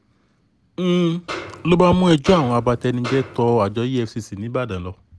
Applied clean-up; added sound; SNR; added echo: none; Snare drum; 14 dB; none.